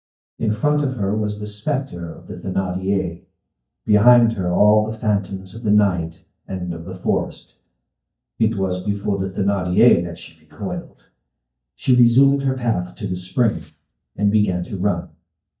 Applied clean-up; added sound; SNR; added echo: neural mask model DeepFilterNet 3.